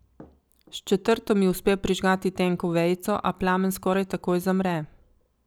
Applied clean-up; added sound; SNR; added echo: none; none; none; none.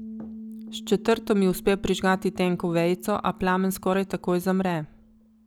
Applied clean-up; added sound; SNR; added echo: none; Piano; 17 dB; none.